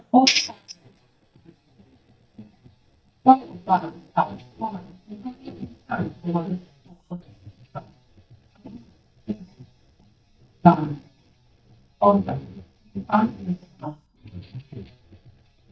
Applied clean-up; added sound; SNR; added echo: neural mask model DeepFilterNet 3.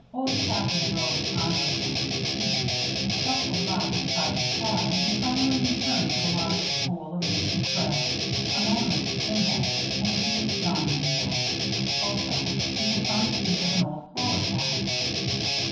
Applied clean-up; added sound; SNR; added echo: none; Guitar; -4 dB; reverberation time 0.7 s.